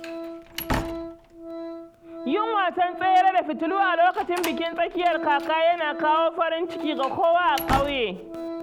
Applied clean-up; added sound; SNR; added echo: none; Organ + Slam; 9 dB; none.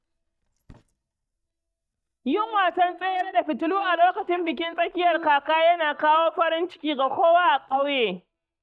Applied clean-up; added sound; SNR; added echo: neural mask model DeepFilterNet 3.